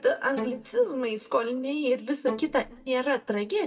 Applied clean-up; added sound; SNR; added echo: neural mask model DeepFilterNet 3.